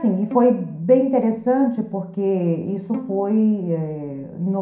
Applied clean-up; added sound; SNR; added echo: none; Bowed string instrument; 18 dB; reverberation time 0.5 s.